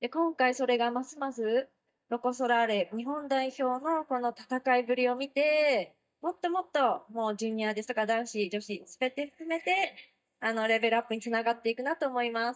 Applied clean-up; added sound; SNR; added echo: neural mask model DeepFilterNet 3.